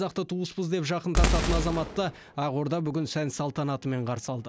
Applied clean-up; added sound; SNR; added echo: none; Boom; -1 dB; none.